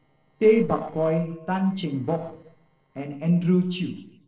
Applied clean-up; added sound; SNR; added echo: neural separator model SepFormer DNS4.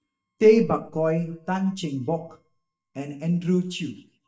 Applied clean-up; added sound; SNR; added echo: neural mask model DeepFilterNet 3.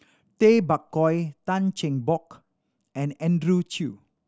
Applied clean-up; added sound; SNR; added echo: none; none; none; none.